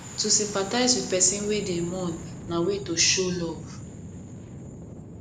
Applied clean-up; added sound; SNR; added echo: none; Fixed-wing aircraft, airplane; 12 dB; none.